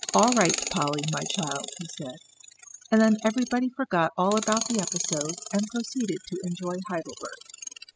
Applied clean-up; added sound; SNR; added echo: classical method spectral subtraction.